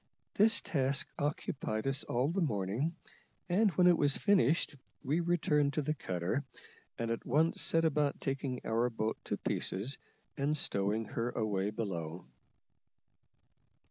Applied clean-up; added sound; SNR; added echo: none; none; none; none.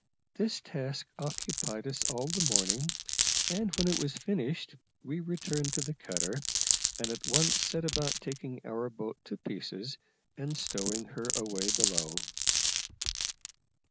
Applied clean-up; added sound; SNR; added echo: none; Glass; -3 dB; none.